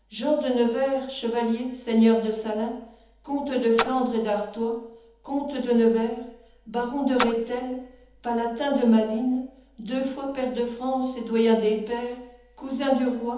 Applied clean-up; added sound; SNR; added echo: none; Splash, splatter; 10 dB; reverberation time 1.3 s.